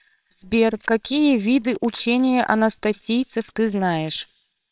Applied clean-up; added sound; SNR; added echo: neural separator model SepFormer WHAMR!.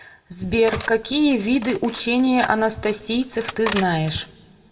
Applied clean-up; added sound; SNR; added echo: none; Cutlery, silverware; 14 dB; reverberation time 0.9 s.